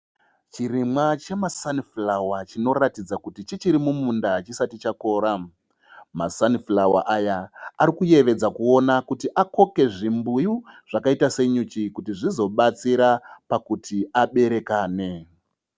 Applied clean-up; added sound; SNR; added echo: none; none; none; none.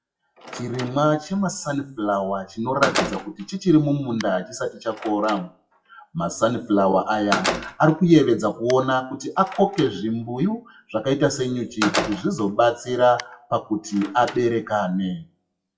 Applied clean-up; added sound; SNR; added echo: classical method WPE with log-MMSE.